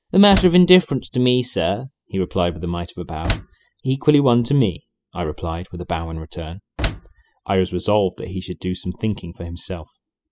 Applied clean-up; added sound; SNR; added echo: classical method spectral subtraction.